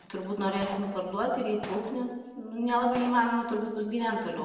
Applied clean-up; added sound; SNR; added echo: none; Gunshot, gunfire; 15 dB; reverberation time 1.1 s.